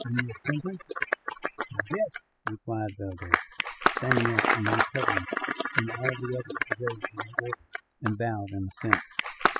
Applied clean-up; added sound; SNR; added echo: classical method spectral subtraction.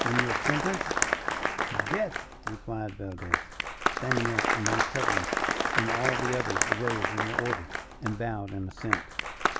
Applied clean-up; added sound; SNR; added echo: none; Applause; -4 dB; none.